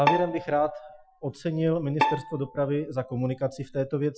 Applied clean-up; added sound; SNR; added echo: classical method Wiener filter.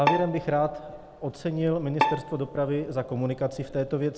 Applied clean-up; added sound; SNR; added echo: none; Bowed string instrument; 5 dB; none.